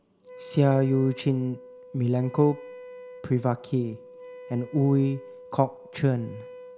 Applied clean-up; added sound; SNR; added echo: none; Wind instrument, woodwind instrument; 18 dB; none.